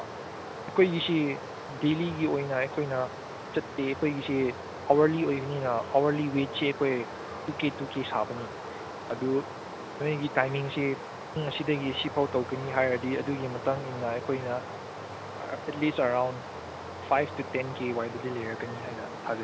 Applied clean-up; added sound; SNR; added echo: none; Stream; 9 dB; none.